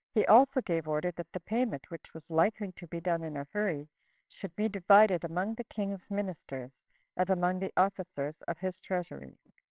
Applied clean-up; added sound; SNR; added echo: neural separator model SepFormer WHAMR!.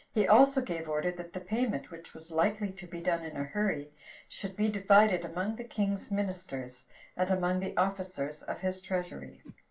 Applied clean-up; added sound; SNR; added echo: none; Whoosh, swoosh, swish; 20 dB; reverberation time 0.2 s.